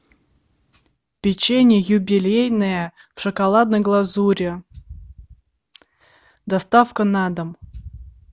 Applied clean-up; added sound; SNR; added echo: none; none; none; none.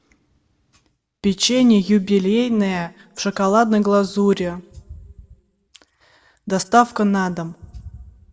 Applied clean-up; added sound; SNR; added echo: none; none; none; reverberation time 0.9 s.